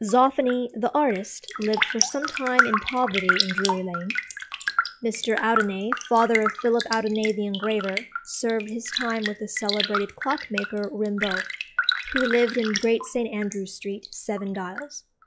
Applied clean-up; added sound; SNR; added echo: classical method log-MMSE.